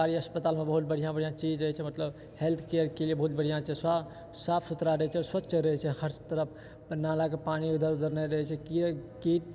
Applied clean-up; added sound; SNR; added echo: none; none; none; none.